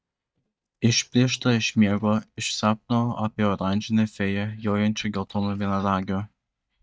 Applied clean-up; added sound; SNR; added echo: neural mask model DeepFilterNet 3.